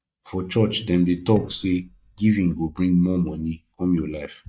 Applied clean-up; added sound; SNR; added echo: neural mask model DeepFilterNet 3.